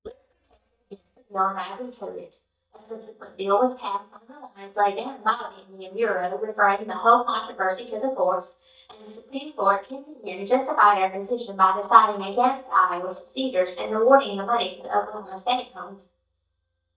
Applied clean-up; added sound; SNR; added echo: neural mask model DeepFilterNet 3.